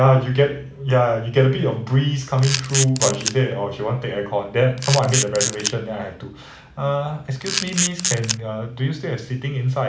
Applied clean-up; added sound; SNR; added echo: none; Camera; 3 dB; none.